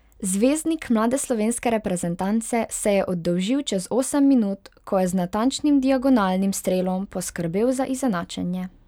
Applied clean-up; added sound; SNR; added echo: none; none; none; none.